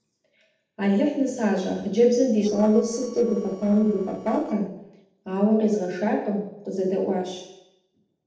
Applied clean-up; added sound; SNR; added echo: neural separator model SepFormer DNS4.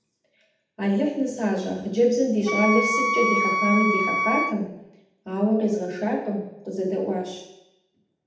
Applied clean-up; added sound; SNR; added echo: none; Wind instrument, woodwind instrument; 0 dB; reverberation time 0.8 s.